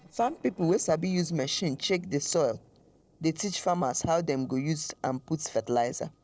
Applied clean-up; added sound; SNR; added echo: neural separator model SepFormer DNS4.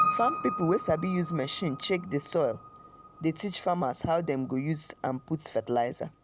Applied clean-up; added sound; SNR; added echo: none; Piano; 7 dB; none.